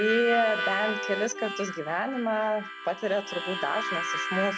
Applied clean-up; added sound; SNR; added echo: none; Harmonica; 4 dB; none.